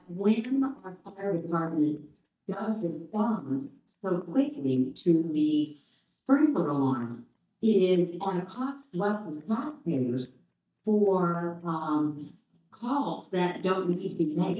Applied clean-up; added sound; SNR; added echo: neural mask model DeepFilterNet 3.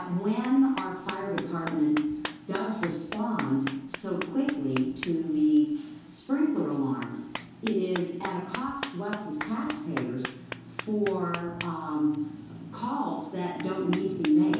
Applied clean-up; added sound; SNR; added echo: none; Clapping; 13 dB; reverberation time 0.8 s.